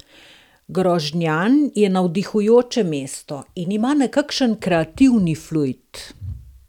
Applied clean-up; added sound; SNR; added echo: none; none; none; none.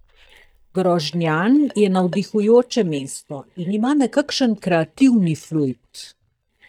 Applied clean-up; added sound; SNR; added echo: neural mask model DeepFilterNet 3.